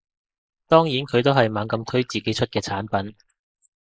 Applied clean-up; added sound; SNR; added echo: neural mask model Resemble Enhance denoiser.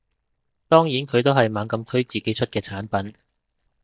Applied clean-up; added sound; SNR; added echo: neural mask model DeepFilterNet 3.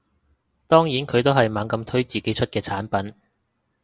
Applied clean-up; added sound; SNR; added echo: none; none; none; none.